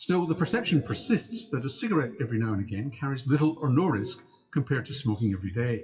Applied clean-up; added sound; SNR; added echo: classical method WPE with log-MMSE.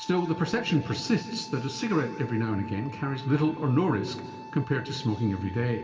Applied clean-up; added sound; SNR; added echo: none; Wind instrument, woodwind instrument; 16 dB; reverberation time 1.9 s.